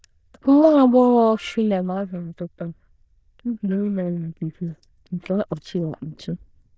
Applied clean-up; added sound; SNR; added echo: neural diffusion model UNIVERSE++.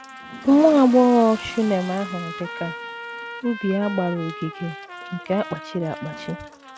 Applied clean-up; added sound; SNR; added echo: none; Toilet flush + Trumpet; 13 dB; none.